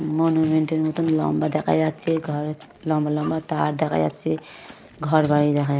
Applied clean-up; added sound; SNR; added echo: none; Livestock, farm animals, working animals; 20 dB; none.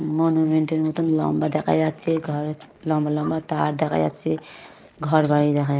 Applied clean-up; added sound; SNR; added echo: neural mask model Resemble Enhance denoiser.